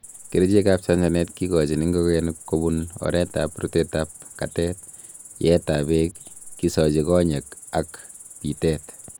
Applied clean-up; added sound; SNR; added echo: none; Cricket; 19 dB; none.